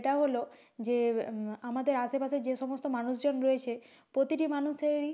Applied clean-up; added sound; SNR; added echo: none; none; none; none.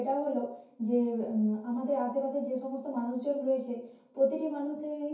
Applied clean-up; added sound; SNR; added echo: none; none; none; reverberation time 0.6 s.